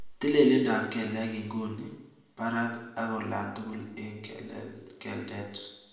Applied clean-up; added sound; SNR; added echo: none; none; none; reverberation time 0.9 s.